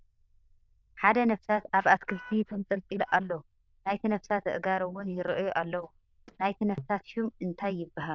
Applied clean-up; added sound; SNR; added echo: neural diffusion model UNIVERSE++.